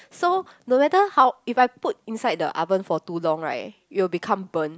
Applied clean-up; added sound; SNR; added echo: none; none; none; none.